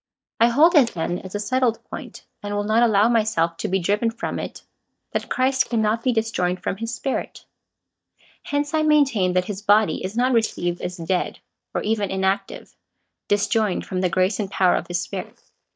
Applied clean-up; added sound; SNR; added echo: neural mask model DeepFilterNet 3.